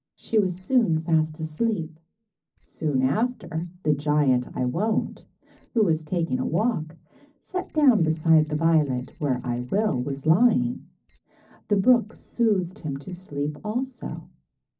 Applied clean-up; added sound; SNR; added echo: neural separator model SepFormer DNS4.